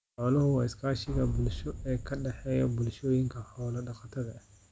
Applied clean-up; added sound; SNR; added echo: none; Boom; 8 dB; none.